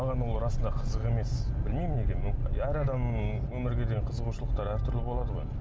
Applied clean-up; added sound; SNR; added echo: none; none; none; none.